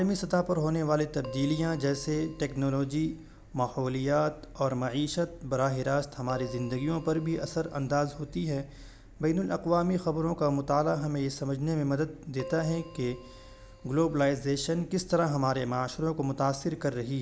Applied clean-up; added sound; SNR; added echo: none; Keyboard (musical); 19 dB; none.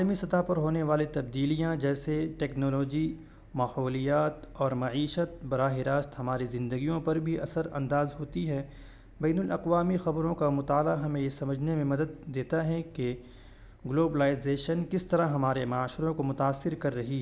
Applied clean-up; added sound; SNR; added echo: none; none; none; none.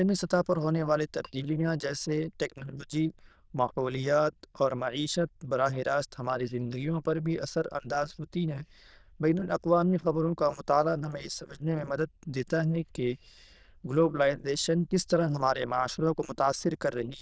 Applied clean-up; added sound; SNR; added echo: neural diffusion model UNIVERSE++.